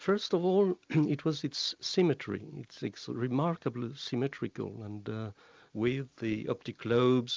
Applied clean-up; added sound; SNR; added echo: none; none; none; none.